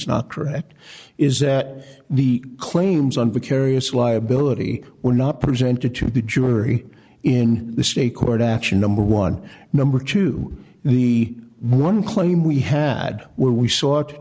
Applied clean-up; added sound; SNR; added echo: none; none; none; none.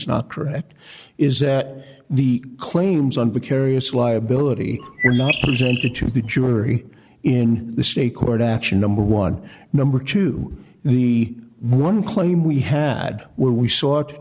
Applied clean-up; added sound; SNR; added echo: none; Bird; 6 dB; none.